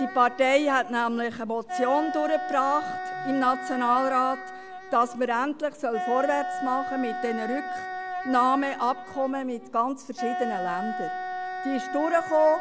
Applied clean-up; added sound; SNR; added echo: none; Wind instrument, woodwind instrument; 7 dB; none.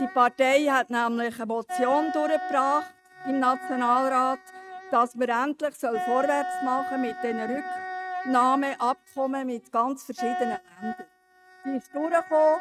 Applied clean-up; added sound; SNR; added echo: neural mask model RNNoise.